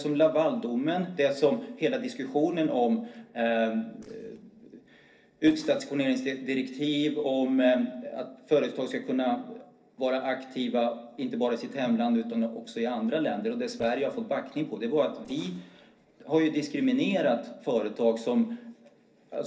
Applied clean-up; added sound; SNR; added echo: neural separator model SepFormer DNS4.